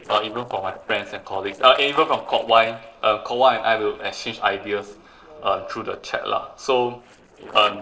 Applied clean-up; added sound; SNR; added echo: neural separator model SepFormer DNS4.